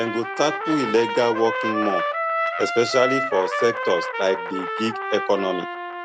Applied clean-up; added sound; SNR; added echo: none; Trumpet; 3 dB; none.